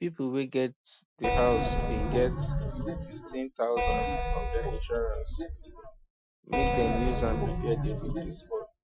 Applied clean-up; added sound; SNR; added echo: classical method Wiener filter.